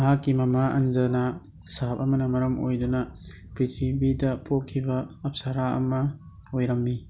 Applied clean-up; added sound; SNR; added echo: none; none; none; none.